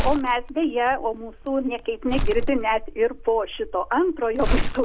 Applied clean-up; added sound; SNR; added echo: none; Crumpling, crinkling; 3 dB; none.